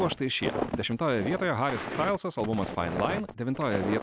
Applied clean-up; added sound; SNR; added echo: none; Walk, footsteps; 6 dB; none.